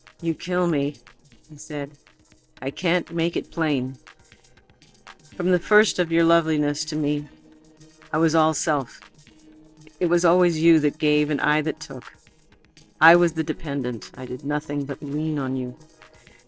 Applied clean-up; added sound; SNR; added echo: neural separator model SepFormer DNS4.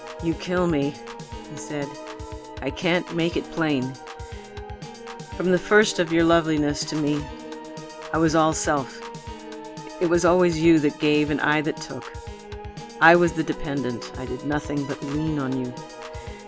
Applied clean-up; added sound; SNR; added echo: none; Piano / Organ; 12 dB; none.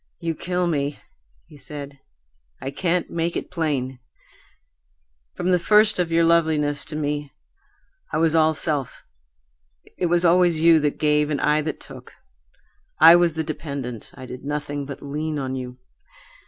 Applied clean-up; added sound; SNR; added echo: none; none; none; none.